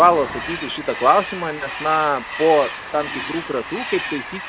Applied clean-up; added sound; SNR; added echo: none; Train; 10 dB; none.